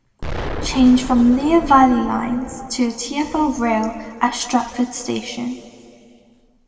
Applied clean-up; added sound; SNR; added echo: none; Explosion; 13 dB; reverberation time 2.0 s.